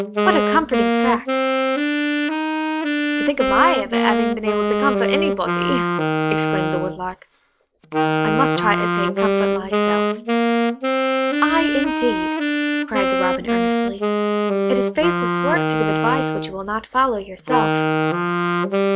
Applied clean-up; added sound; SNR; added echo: none; Wind instrument, woodwind instrument; -5 dB; none.